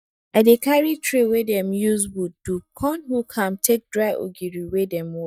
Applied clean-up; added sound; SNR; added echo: neural mask model DeepFilterNet 3.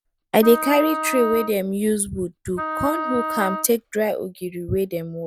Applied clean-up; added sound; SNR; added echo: none; Wind instrument, woodwind instrument; 7 dB; none.